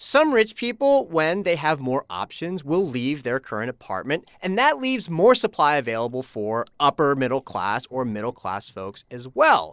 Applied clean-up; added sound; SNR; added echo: neural separator model SepFormer DNS4.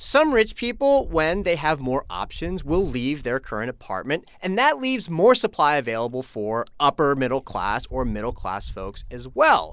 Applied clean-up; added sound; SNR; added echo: none; Wind; 15 dB; none.